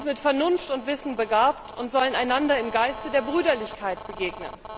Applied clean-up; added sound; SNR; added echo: none; Telephone; 15 dB; none.